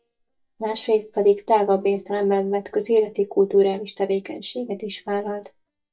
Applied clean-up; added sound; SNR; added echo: neural mask model DeepFilterNet 3.